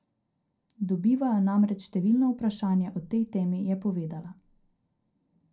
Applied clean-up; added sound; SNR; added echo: none; none; none; reverberation time 0.2 s.